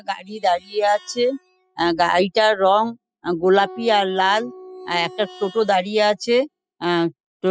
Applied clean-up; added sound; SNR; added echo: classical method spectral subtraction.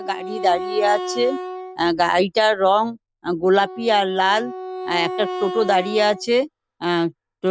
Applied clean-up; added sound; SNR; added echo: none; Wind instrument, woodwind instrument; 11 dB; none.